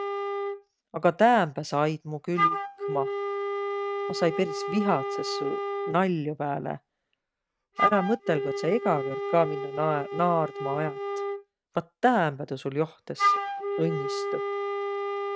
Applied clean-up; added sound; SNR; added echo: neural mask model RNNoise.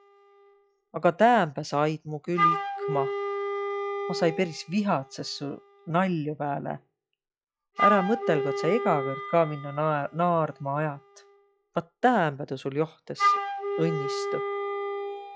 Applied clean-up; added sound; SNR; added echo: classical method log-MMSE.